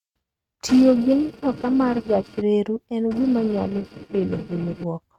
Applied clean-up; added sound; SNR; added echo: neural mask model RNNoise.